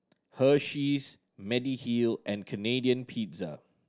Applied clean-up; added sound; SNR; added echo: none; none; none; none.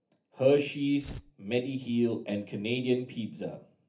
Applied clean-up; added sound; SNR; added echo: none; Tearing; 14 dB; reverberation time 0.3 s.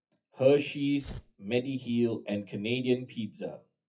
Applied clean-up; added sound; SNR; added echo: classical method WPE with log-MMSE.